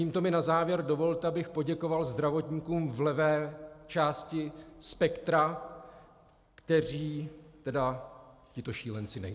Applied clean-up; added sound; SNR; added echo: none; none; none; none.